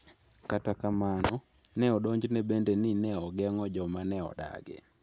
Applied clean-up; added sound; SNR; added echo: none; none; none; none.